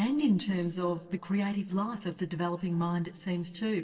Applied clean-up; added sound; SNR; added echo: neural separator model SepFormer DNS4.